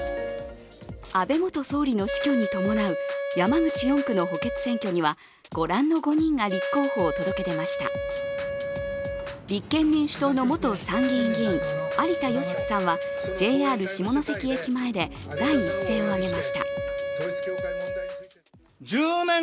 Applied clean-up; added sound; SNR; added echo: none; Wind instrument, woodwind instrument; 5 dB; none.